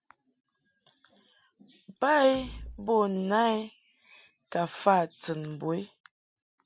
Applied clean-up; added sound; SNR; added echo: none; Door / Wood; 18 dB; none.